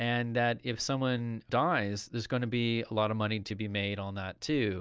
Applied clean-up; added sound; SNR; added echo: none; none; none; none.